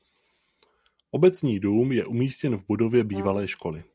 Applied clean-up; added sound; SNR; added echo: none; Brass instrument; 13 dB; none.